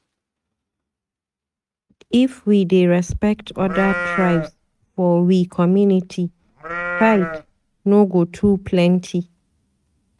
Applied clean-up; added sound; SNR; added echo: neural mask model RNNoise.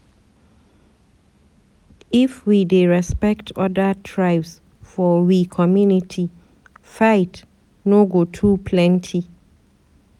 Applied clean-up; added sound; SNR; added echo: none; none; none; none.